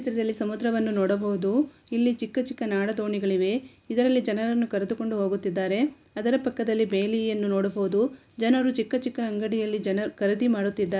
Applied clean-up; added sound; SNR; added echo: none; none; none; none.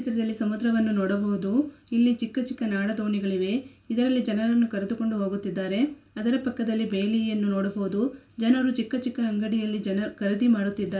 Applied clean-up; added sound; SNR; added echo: none; none; none; reverberation time 0.2 s.